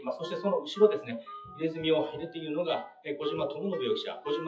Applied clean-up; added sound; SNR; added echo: classical method WPE with log-MMSE.